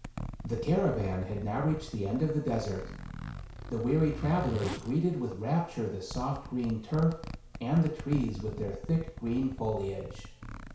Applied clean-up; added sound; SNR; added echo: none; Zipper (clothing); 10 dB; reverberation time 0.6 s.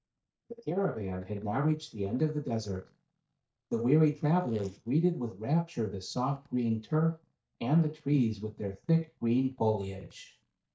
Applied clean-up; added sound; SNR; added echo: neural mask model DeepFilterNet 3.